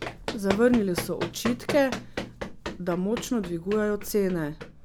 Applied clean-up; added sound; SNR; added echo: none; Run; 9 dB; none.